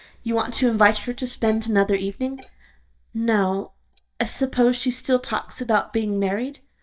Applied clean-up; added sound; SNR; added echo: neural mask model DeepFilterNet 3.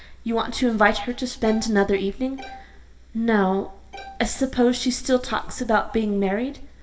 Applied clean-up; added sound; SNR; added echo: none; Bowed string instrument; 20 dB; reverberation time 0.7 s.